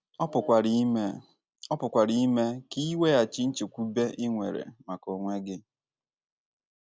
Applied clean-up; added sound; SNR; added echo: none; none; none; none.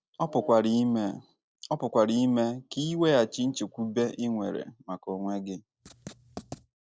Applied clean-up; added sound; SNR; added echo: neural separator model SepFormer DNS4.